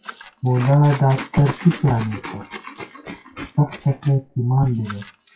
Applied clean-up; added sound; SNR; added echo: classical method WPE with log-MMSE.